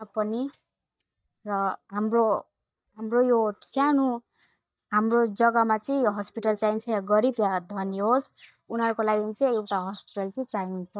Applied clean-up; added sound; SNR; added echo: neural mask model DeepFilterNet 3.